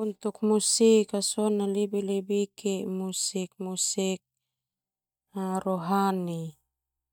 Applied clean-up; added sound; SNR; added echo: neural mask model DeepFilterNet 3.